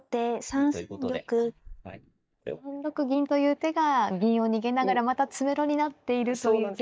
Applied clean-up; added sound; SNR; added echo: neural mask model DeepFilterNet 3.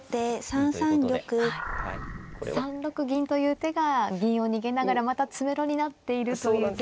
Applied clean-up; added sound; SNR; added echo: none; Animal; 10 dB; none.